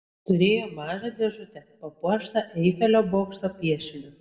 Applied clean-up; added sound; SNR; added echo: none; none; none; reverberation time 0.7 s.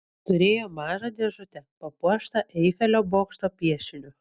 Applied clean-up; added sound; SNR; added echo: none; none; none; none.